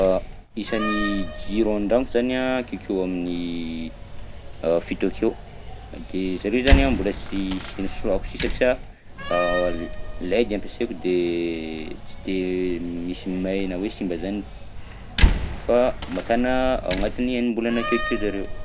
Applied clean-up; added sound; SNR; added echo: none; Slam; 3 dB; none.